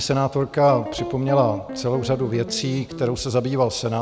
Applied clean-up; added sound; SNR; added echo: none; Guitar; 11 dB; none.